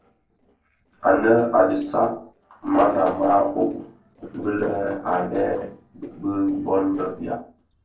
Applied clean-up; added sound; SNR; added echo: neural separator model SepFormer DNS4.